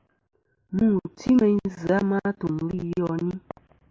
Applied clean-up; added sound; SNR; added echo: none; none; none; none.